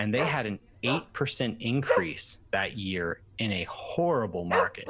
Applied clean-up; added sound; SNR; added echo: none; Dog; 4 dB; none.